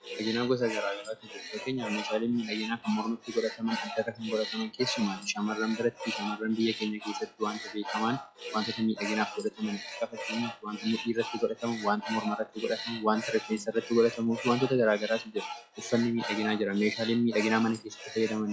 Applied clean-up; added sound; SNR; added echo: classical method log-MMSE.